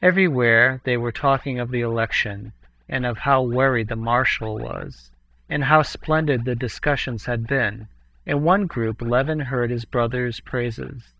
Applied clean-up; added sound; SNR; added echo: neural mask model DeepFilterNet 3.